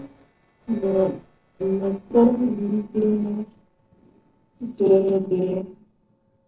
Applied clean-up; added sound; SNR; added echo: neural separator model SepFormer DNS4.